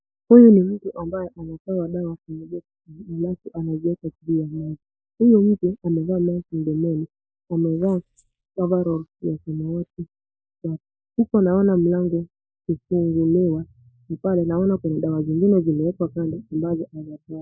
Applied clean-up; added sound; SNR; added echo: neural mask model Resemble Enhance denoiser.